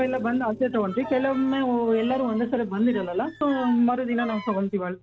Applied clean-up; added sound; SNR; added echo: none; Bowed string instrument + Piano; 17 dB; none.